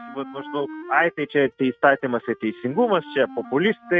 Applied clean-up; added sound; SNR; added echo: neural mask model RNNoise.